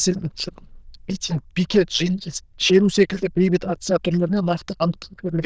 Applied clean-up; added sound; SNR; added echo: neural diffusion model UNIVERSE++.